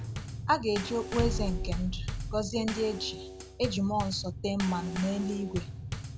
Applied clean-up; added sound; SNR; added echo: none; Bass drum + Bass drum / Snare drum / Drum kit; 4 dB; none.